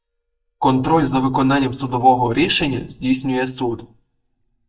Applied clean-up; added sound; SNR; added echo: neural mask model DeepFilterNet 3.